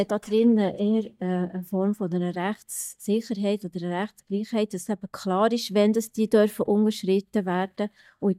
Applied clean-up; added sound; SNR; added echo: neural mask model DeepFilterNet 3.